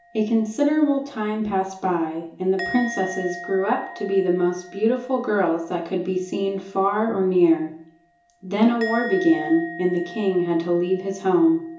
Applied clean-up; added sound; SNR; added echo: none; Musical instrument; 16 dB; reverberation time 0.7 s.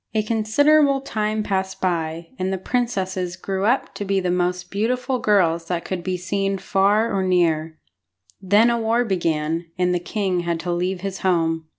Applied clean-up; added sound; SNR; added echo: none; none; none; none.